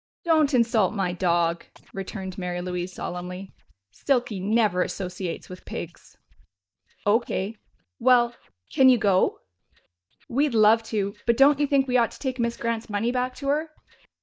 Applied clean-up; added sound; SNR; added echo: neural mask model DeepFilterNet 3.